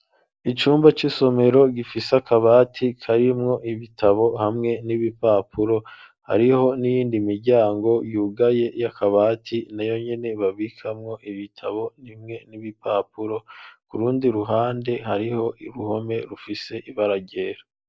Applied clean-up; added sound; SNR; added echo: none; none; none; none.